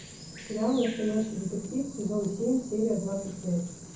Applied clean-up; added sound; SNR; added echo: none; Bird vocalization, bird call, bird song; 17 dB; reverberation time 0.6 s.